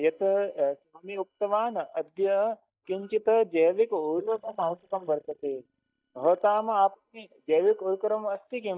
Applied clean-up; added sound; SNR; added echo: neural mask model DeepFilterNet 3.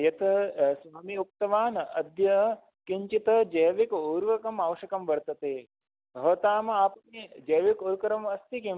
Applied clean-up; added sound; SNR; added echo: none; none; none; none.